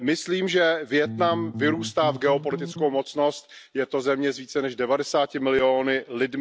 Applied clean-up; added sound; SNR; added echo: none; Bass guitar; 10 dB; none.